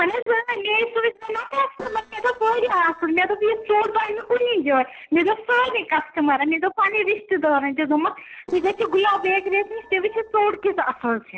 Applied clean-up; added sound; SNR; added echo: neural separator model SepFormer DNS4.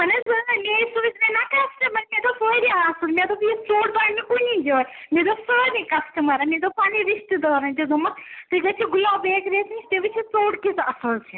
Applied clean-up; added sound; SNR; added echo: none; none; none; none.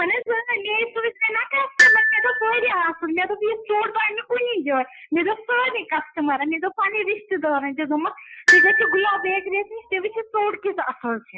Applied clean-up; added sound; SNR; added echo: classical method Wiener filter.